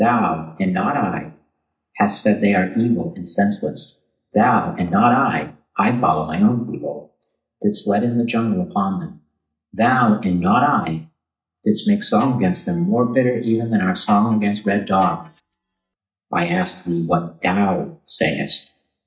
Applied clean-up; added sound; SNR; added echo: neural mask model DeepFilterNet 3.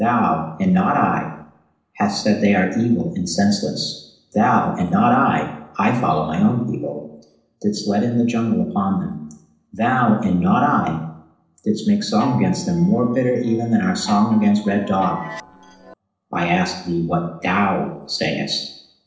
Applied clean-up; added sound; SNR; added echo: neural separator model SepFormer DNS4.